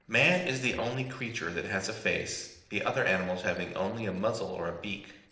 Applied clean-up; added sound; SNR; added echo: neural separator model SepFormer DNS4.